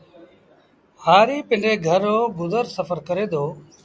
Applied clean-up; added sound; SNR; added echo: none; none; none; none.